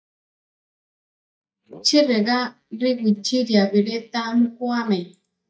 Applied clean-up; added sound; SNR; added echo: neural mask model DeepFilterNet 3.